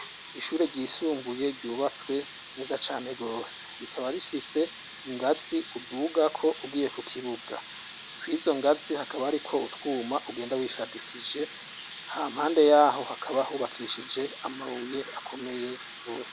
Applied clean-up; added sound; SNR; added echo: none; Sink (filling or washing) / Water tap, faucet; 11 dB; none.